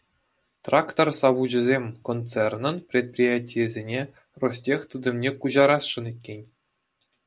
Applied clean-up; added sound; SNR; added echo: none; none; none; none.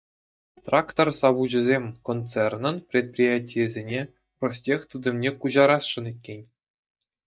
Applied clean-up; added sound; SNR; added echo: neural mask model DeepFilterNet 3.